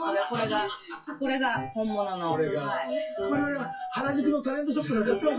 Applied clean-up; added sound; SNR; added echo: classical method WPE with log-MMSE.